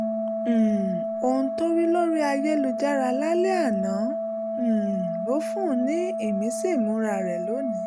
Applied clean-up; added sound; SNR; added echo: none; Organ; 2 dB; none.